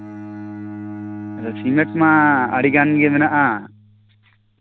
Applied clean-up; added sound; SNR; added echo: none; Bowed string instrument; 13 dB; none.